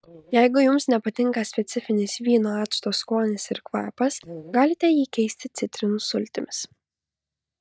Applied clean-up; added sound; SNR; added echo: neural mask model DeepFilterNet 3.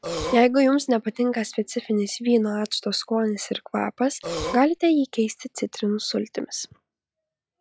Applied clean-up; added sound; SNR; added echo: classical method log-MMSE.